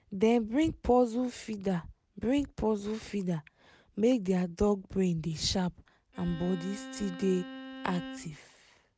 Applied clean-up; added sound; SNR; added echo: none; Bowed string instrument; 14 dB; none.